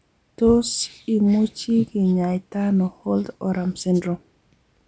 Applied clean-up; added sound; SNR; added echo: none; none; none; none.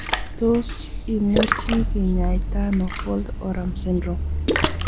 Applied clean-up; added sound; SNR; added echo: none; Splash, splatter; 0 dB; none.